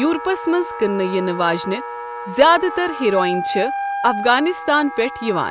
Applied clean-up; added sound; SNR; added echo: none; Wind instrument, woodwind instrument; 8 dB; none.